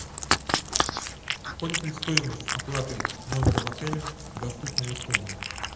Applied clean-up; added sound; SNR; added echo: none; Cat; -4 dB; reverberation time 0.8 s.